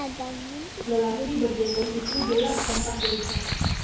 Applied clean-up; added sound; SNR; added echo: none; Bird vocalization, bird call, bird song; 2 dB; reverberation time 0.9 s.